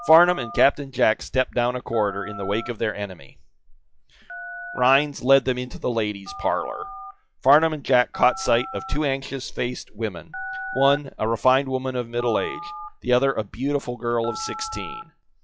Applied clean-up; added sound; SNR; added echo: classical method log-MMSE.